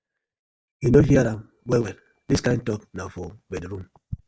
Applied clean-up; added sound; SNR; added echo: neural mask model DeepFilterNet 3.